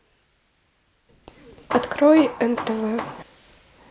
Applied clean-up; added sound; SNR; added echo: none; Hammer; 10 dB; none.